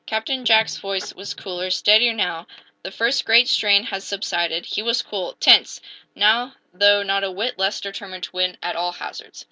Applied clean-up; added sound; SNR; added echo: none; none; none; none.